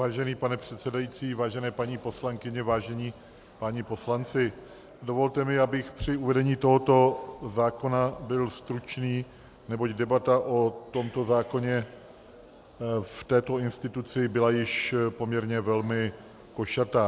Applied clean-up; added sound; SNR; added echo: none; none; none; none.